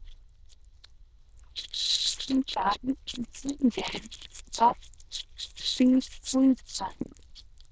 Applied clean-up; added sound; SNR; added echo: neural diffusion model UNIVERSE++.